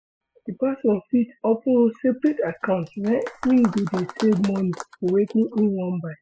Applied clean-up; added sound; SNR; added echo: classical method spectral subtraction.